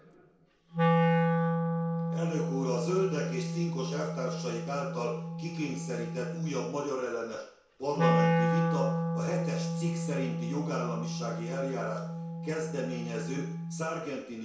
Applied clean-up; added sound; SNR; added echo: none; Wind instrument, woodwind instrument; -4 dB; reverberation time 0.6 s.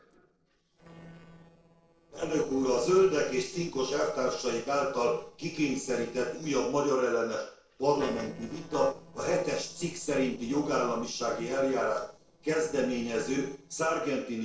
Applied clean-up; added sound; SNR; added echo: neural separator model SepFormer DNS4.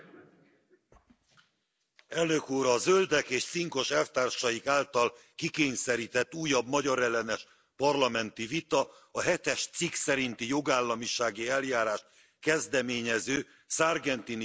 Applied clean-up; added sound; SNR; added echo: none; none; none; none.